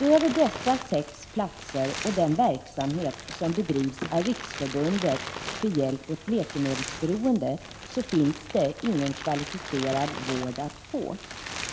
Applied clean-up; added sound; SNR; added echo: none; Crumpling, crinkling; 11 dB; none.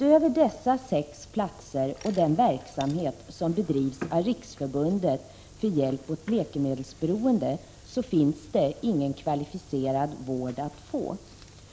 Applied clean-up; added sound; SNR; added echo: none; none; none; none.